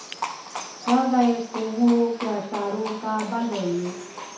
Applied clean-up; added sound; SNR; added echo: none; Livestock, farm animals, working animals; 11 dB; reverberation time 0.6 s.